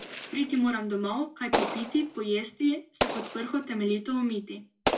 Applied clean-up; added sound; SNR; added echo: none; Explosion; 5 dB; reverberation time 0.2 s.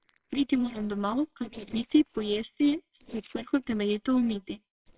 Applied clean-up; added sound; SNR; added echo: neural separator model SepFormer WHAMR!.